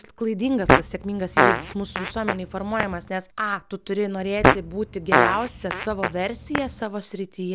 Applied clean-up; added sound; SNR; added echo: none; Fart; -2 dB; none.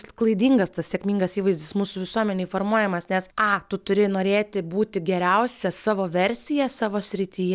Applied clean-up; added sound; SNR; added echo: none; none; none; none.